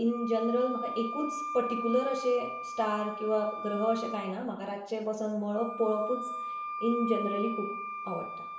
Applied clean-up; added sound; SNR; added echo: none; Wind instrument, woodwind instrument; 7 dB; reverberation time 0.6 s.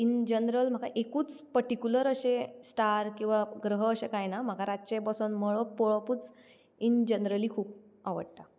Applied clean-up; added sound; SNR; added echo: none; none; none; none.